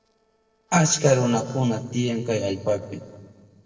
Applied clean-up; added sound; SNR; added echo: neural separator model SepFormer DNS4.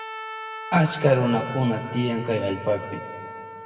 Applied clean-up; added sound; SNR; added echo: none; Trumpet; 12 dB; reverberation time 2.0 s.